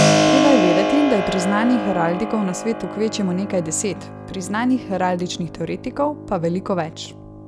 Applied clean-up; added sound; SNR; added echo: none; Keyboard (musical); 1 dB; none.